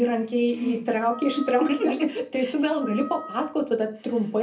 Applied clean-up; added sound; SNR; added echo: none; Wind instrument, woodwind instrument; 17 dB; reverberation time 0.3 s.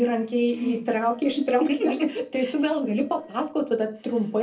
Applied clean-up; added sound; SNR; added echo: neural separator model SepFormer DNS4.